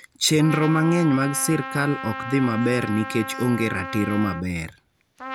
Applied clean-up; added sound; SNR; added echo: none; Trumpet; 10 dB; none.